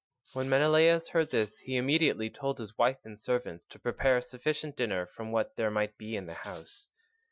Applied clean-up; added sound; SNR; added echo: classical method Wiener filter.